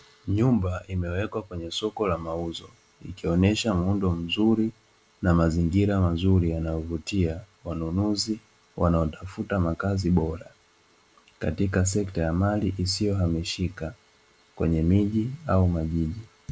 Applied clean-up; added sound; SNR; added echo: none; none; none; none.